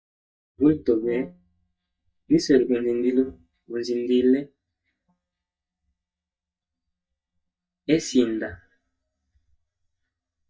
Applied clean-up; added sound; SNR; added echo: neural mask model DeepFilterNet 3.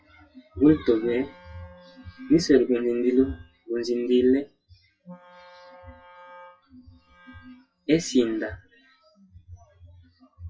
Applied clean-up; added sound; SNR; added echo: classical method WPE with log-MMSE.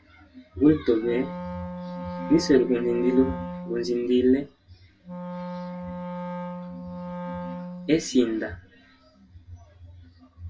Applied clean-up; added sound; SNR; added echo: none; Wind instrument, woodwind instrument; 9 dB; reverberation time 0.1 s.